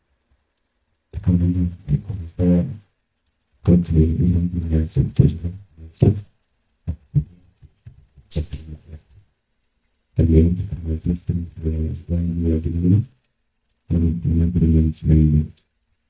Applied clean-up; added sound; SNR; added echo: neural mask model DeepFilterNet 3.